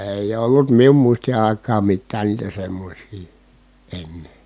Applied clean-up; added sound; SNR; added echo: none; none; none; none.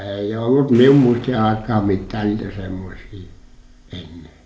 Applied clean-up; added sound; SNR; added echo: none; Explosion; 20 dB; reverberation time 0.4 s.